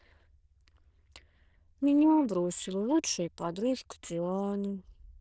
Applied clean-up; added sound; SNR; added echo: neural diffusion model UNIVERSE++.